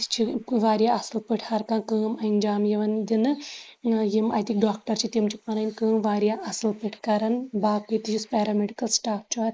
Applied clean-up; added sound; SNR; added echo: neural mask model Resemble Enhance denoiser.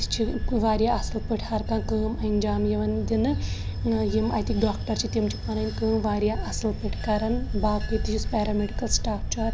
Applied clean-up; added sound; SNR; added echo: none; Bell / Train; 3 dB; none.